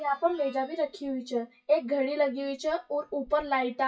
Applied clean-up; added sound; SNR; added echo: classical method WPE with log-MMSE.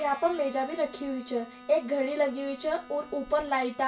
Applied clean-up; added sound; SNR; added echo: none; Bowed string instrument; 19 dB; reverberation time 0.2 s.